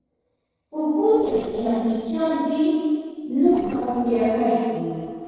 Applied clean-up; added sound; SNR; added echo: neural separator model SepFormer DNS4.